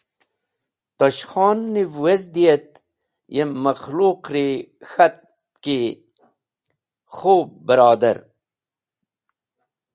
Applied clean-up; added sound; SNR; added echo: none; none; none; none.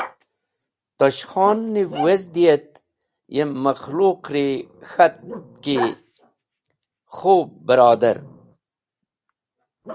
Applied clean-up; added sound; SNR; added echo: none; Growling; 16 dB; none.